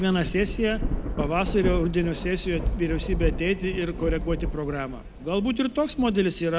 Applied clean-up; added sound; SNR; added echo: none; Thunder / Rain; 4 dB; none.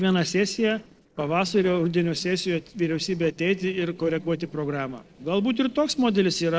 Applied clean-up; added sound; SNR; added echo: neural separator model SepFormer DNS4.